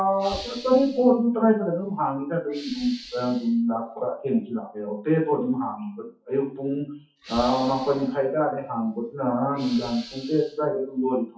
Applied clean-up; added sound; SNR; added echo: classical method WPE with log-MMSE.